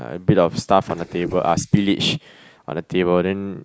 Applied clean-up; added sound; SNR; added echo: neural mask model Resemble Enhance denoiser.